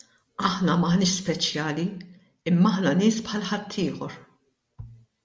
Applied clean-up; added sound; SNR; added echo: none; none; none; none.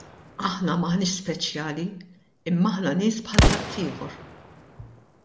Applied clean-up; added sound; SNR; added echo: none; Explosion; 1 dB; none.